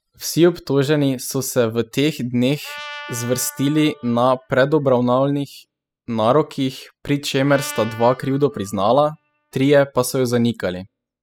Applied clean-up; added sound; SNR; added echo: classical method spectral subtraction.